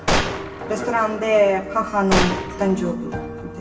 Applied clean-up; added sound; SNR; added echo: none; Gunshot, gunfire; 4 dB; reverberation time 0.8 s.